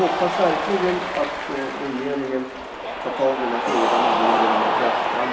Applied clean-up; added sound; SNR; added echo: none; Cheering; -1 dB; reverberation time 1.0 s.